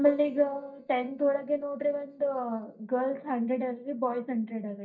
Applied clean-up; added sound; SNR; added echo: neural mask model DeepFilterNet 3.